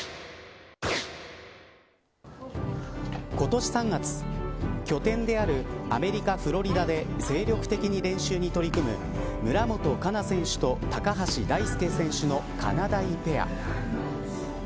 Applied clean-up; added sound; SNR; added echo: none; none; none; none.